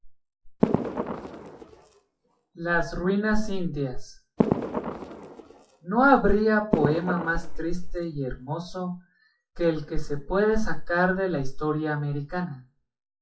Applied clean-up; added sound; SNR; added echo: classical method WPE with log-MMSE.